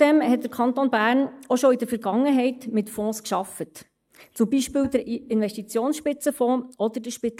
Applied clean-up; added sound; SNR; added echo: neural mask model DeepFilterNet 3.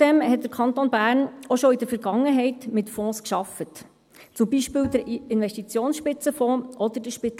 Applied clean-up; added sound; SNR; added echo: none; Bowed string instrument; 18 dB; none.